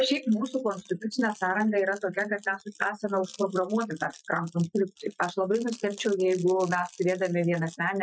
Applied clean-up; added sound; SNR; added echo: classical method Wiener filter.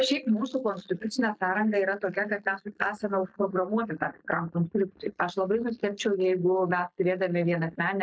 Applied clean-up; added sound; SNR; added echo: neural mask model Resemble Enhance denoiser.